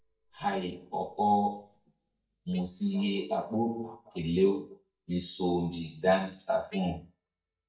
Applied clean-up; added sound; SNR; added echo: neural mask model DeepFilterNet 3.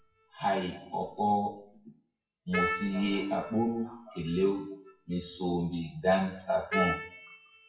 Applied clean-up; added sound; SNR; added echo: classical method WPE with log-MMSE.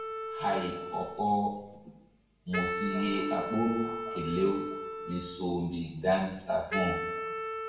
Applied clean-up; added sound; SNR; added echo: none; Wind instrument, woodwind instrument; 5 dB; reverberation time 0.8 s.